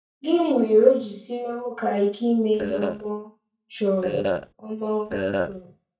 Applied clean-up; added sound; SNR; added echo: neural mask model DeepFilterNet 3.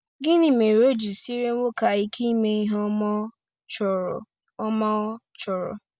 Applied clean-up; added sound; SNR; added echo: none; none; none; none.